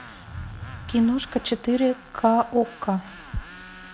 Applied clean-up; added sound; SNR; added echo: none; Tools; 18 dB; none.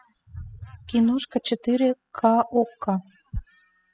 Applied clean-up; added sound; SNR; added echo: classical method spectral subtraction.